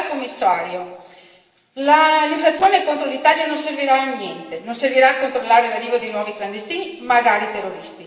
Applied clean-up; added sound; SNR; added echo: neural separator model SepFormer DNS4.